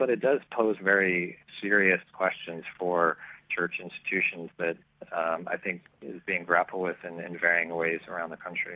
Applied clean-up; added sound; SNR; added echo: none; none; none; none.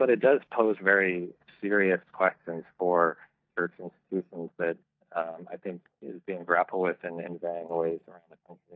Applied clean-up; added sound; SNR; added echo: neural mask model DeepFilterNet 3.